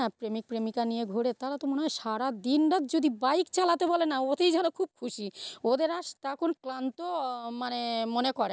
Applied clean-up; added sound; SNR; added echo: none; none; none; none.